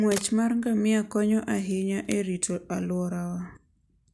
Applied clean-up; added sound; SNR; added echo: none; Camera; 17 dB; none.